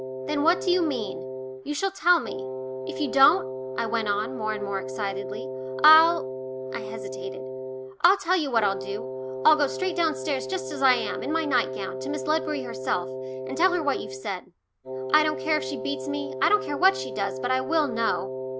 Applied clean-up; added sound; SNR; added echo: none; Wind instrument, woodwind instrument; 7 dB; none.